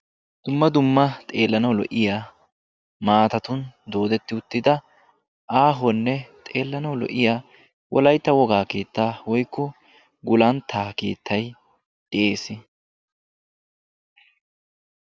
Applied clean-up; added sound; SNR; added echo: none; none; none; none.